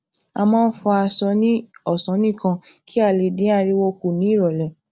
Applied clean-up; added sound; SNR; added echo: none; none; none; none.